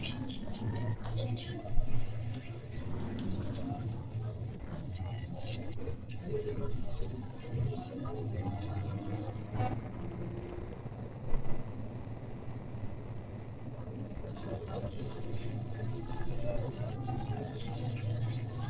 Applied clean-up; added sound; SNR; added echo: neural separator model SepFormer DNS4.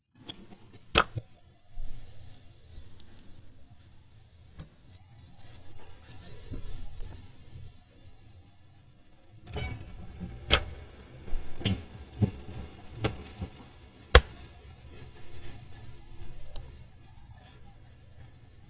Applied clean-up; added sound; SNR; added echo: neural mask model DeepFilterNet 3.